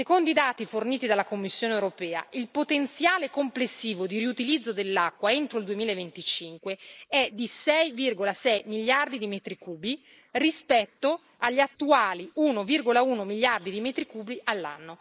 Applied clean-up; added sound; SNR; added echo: neural mask model Resemble Enhance denoiser.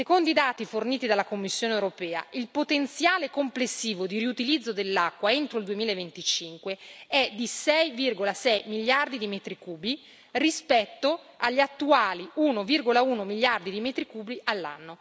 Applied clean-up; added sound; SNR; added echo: none; none; none; none.